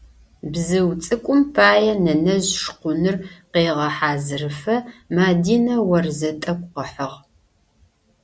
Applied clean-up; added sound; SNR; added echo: none; none; none; none.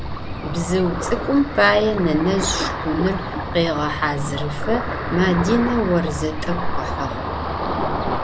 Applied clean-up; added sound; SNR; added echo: none; Ocean; 3 dB; none.